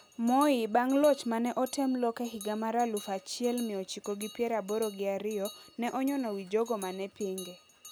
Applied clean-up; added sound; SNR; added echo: none; Bell; 19 dB; none.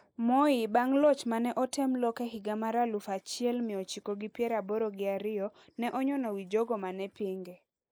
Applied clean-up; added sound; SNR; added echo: neural mask model Resemble Enhance denoiser.